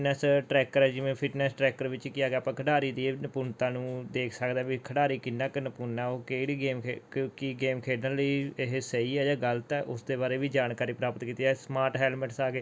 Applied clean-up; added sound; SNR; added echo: none; none; none; none.